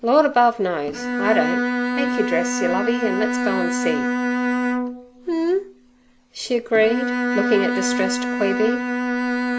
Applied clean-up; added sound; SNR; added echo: none; Bowed string instrument; 1 dB; none.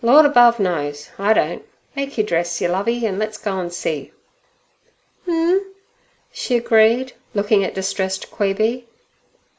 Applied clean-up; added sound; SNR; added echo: none; none; none; none.